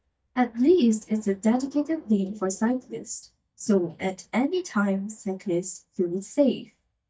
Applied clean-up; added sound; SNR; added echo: neural mask model DeepFilterNet 3.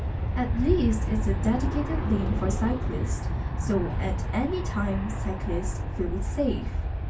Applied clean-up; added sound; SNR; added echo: none; Aircraft; -2 dB; reverberation time 0.2 s.